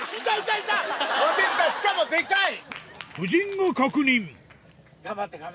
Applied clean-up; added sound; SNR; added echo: none; none; none; none.